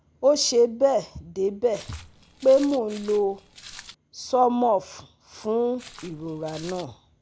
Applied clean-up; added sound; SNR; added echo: none; Walk, footsteps; 20 dB; none.